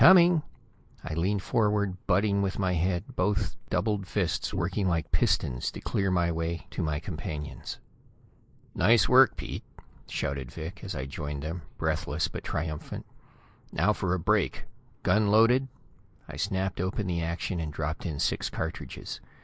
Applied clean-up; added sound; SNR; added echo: neural mask model Resemble Enhance denoiser.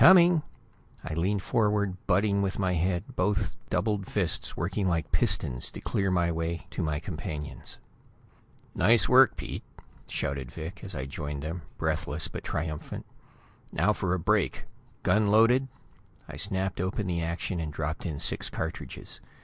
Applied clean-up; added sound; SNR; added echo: none; none; none; none.